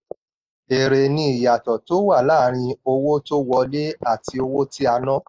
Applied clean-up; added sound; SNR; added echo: neural mask model Resemble Enhance denoiser.